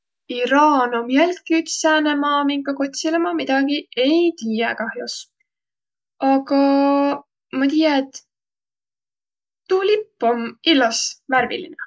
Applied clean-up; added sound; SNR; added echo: none; none; none; none.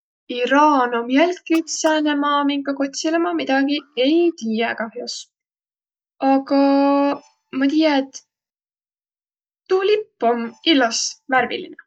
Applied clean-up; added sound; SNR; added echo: neural mask model DeepFilterNet 3.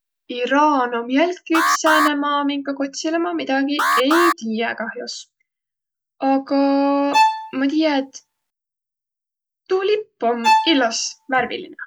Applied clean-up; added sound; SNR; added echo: none; Alarm + Bowed string instrument; 1 dB; none.